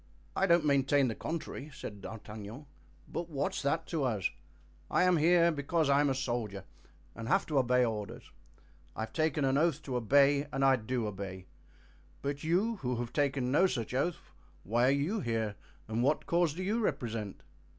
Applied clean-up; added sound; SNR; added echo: none; none; none; none.